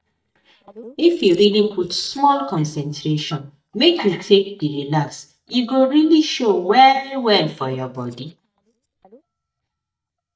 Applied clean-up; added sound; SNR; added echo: neural mask model DeepFilterNet 3.